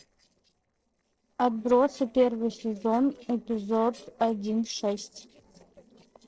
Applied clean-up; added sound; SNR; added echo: neural separator model SepFormer DNS4.